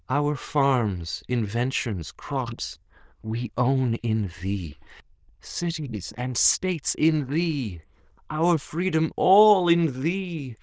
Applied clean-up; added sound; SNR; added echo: neural diffusion model UNIVERSE++.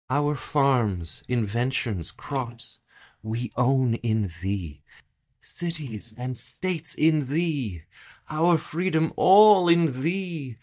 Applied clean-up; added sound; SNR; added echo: neural mask model DeepFilterNet 3.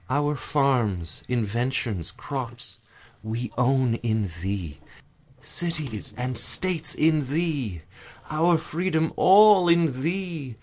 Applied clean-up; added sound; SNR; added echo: neural separator model SepFormer DNS4.